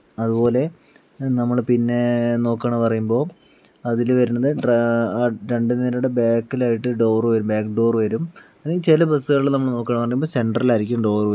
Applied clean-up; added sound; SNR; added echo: none; none; none; none.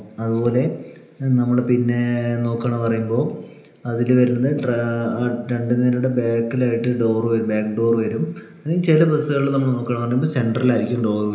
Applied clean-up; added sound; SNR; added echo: none; none; none; reverberation time 1.0 s.